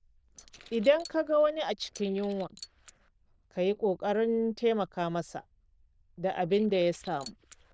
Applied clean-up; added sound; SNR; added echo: neural diffusion model UNIVERSE++.